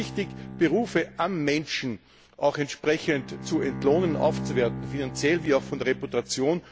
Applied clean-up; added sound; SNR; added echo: none; Bowed string instrument; 10 dB; none.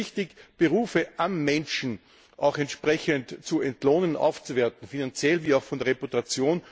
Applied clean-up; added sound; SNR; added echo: none; none; none; none.